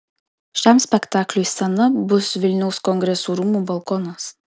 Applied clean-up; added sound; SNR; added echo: none; none; none; none.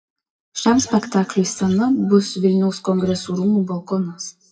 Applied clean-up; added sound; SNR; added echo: classical method WPE with log-MMSE.